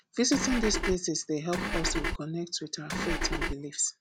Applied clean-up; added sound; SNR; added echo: none; Engine / Car; -1 dB; none.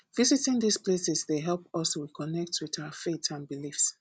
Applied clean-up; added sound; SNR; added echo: none; none; none; none.